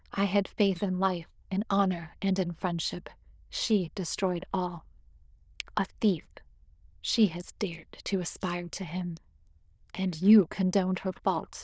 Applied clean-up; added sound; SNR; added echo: neural diffusion model UNIVERSE++.